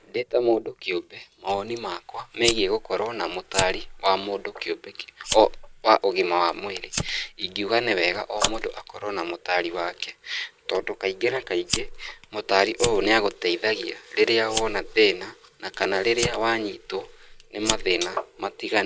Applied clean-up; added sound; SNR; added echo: none; Fire; 11 dB; none.